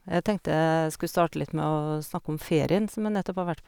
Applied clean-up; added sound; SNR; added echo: none; none; none; none.